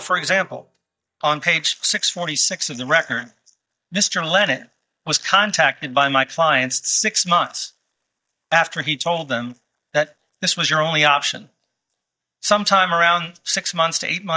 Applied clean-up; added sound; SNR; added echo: neural mask model DeepFilterNet 3.